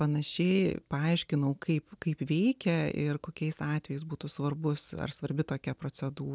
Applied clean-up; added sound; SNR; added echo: none; none; none; none.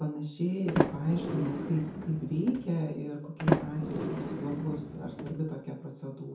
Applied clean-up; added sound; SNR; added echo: none; Sliding door; 0 dB; reverberation time 0.6 s.